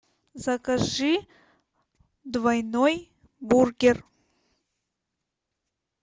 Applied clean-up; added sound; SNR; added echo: none; none; none; none.